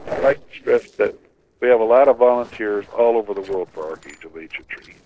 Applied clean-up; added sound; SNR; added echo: neural separator model SepFormer DNS4.